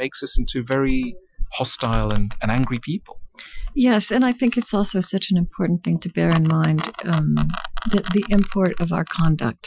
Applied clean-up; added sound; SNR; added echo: classical method Wiener filter.